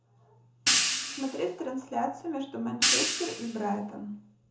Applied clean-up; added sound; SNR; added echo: none; Hi-hat; -4 dB; reverberation time 0.6 s.